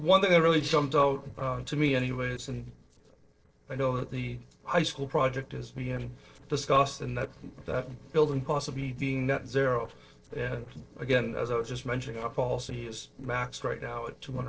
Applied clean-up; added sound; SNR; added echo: neural separator model SepFormer DNS4.